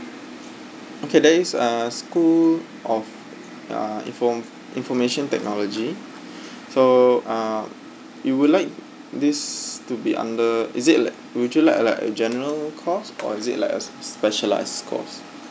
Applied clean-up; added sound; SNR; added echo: none; none; none; none.